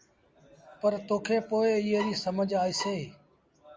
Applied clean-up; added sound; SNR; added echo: none; Bowed string instrument; 11 dB; none.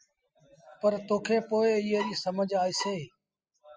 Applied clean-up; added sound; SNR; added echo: classical method spectral subtraction.